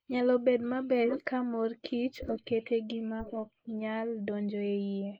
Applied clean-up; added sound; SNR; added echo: neural mask model Resemble Enhance denoiser.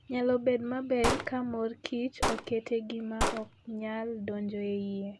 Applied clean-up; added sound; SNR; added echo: none; Gunshot, gunfire; 3 dB; none.